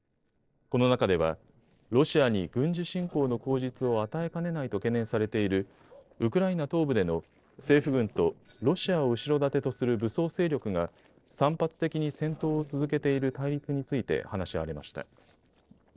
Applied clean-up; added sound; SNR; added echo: neural separator model SepFormer DNS4.